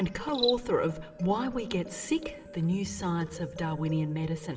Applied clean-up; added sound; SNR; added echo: none; Cricket; 14 dB; reverberation time 1.7 s.